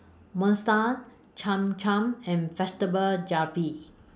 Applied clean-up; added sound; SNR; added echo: none; none; none; none.